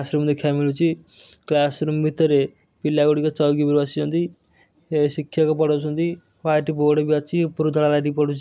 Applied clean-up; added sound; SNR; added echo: none; none; none; none.